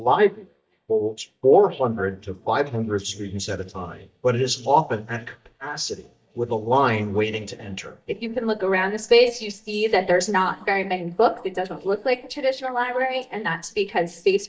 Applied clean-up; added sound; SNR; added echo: neural mask model DeepFilterNet 3.